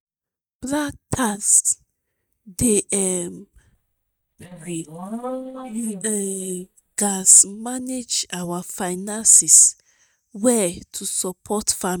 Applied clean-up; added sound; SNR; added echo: neural mask model DeepFilterNet 3.